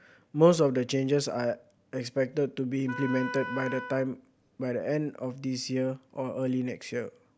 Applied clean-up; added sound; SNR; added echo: none; Wind instrument, woodwind instrument; 11 dB; none.